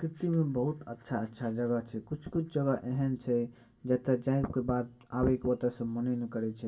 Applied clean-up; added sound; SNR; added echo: none; none; none; reverberation time 0.1 s.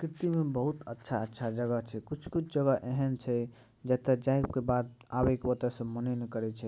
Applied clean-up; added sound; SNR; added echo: none; none; none; none.